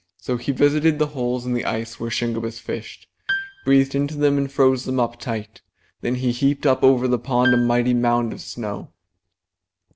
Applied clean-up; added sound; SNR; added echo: none; Piano; 11 dB; none.